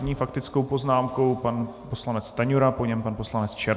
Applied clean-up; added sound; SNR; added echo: none; none; none; none.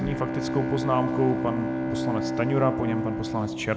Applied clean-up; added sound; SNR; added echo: none; Bowed string instrument; 1 dB; none.